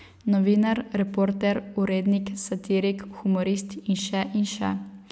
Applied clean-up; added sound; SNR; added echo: none; none; none; none.